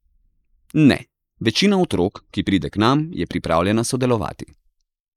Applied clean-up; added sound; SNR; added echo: neural mask model Resemble Enhance denoiser.